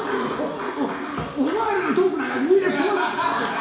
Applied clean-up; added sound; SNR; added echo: none; none; none; reverberation time 0.7 s.